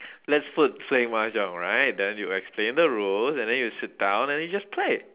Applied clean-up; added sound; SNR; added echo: none; none; none; none.